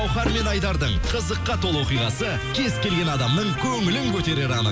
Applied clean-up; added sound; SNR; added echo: none; Trumpet + Drawer open or close / Wood; 15 dB; none.